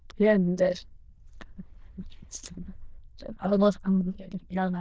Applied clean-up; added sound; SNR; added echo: neural diffusion model UNIVERSE++.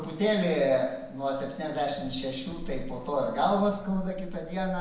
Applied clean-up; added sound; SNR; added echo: none; none; none; none.